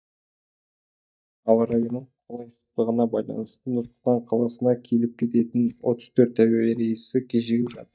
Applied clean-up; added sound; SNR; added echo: neural mask model DeepFilterNet 3.